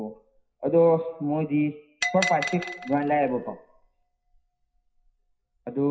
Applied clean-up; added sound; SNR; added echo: classical method WPE with log-MMSE.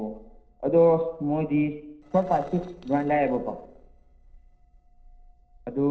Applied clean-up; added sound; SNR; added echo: neural separator model SepFormer DNS4.